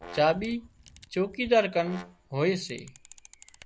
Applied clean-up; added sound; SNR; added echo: none; Brass instrument + Camera; 20 dB; none.